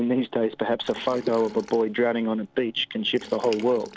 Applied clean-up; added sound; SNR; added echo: none; Liquid; 19 dB; none.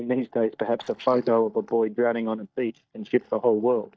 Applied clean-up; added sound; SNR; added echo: neural mask model DeepFilterNet 3.